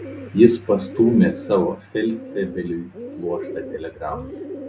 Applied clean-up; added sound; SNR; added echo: none; Bird; 13 dB; none.